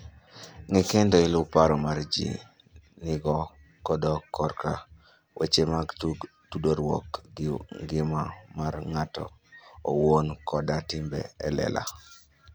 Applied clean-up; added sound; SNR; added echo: none; none; none; none.